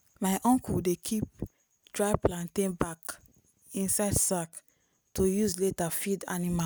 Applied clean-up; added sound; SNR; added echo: none; none; none; none.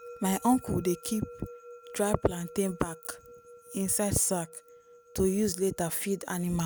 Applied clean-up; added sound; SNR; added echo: none; Musical instrument; 19 dB; none.